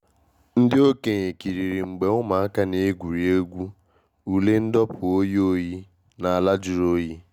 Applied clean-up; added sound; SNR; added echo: none; none; none; none.